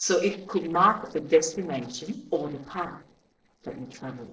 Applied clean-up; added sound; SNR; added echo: neural separator model SepFormer DNS4.